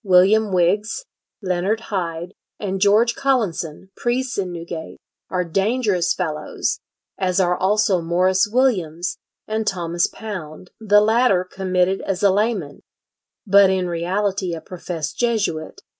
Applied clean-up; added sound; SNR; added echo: none; none; none; none.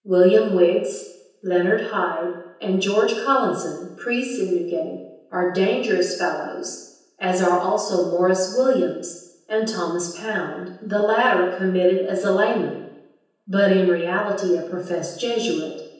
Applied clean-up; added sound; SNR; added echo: none; none; none; reverberation time 0.9 s.